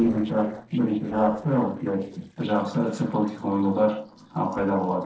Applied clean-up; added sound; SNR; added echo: neural separator model SepFormer DNS4.